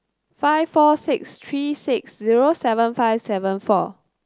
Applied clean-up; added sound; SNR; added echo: none; none; none; none.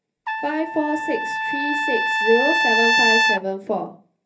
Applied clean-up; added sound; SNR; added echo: none; Trumpet; -4 dB; reverberation time 0.3 s.